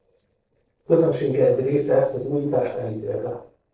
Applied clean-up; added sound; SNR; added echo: neural separator model SepFormer DNS4.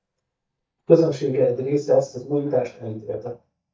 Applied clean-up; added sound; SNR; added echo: neural mask model DeepFilterNet 3.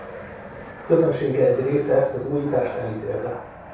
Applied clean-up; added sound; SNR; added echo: none; Fixed-wing aircraft, airplane; 15 dB; reverberation time 0.6 s.